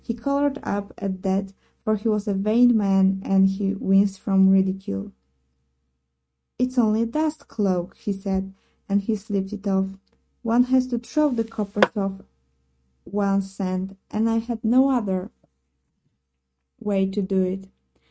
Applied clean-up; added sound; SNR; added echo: neural mask model RNNoise.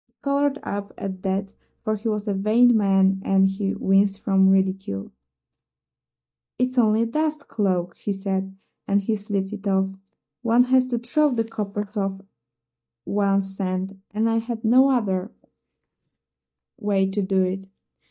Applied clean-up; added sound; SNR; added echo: neural mask model DeepFilterNet 3.